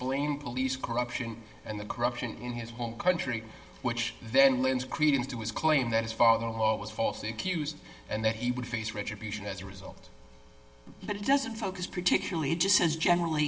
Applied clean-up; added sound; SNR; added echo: none; none; none; reverberation time 1.4 s.